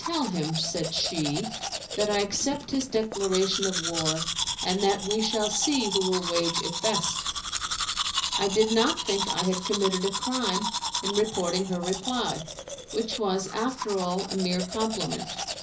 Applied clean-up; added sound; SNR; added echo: none; Domestic sounds, home sounds; 4 dB; reverberation time 0.5 s.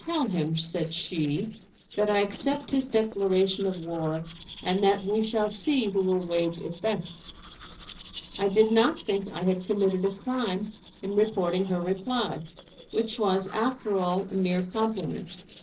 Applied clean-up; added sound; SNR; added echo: neural separator model SepFormer DNS4.